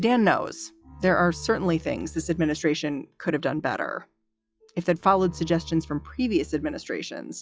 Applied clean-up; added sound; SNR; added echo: classical method log-MMSE.